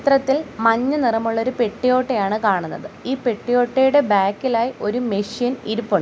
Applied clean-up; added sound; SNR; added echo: none; none; none; none.